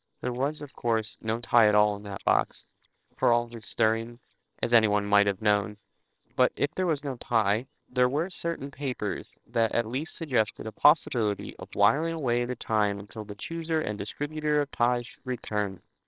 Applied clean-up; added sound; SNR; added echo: neural separator model SepFormer WHAMR!.